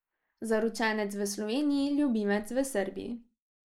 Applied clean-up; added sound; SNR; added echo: neural mask model Resemble Enhance denoiser.